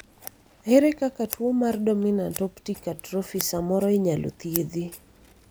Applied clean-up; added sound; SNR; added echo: none; Scissors; 16 dB; none.